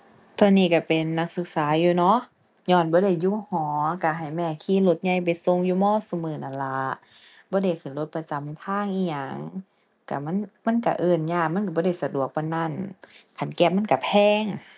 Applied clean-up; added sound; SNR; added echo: none; none; none; none.